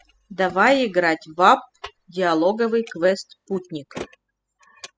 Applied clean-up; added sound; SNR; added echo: classical method spectral subtraction.